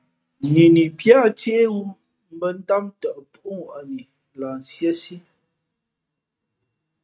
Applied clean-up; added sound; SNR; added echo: neural mask model RNNoise.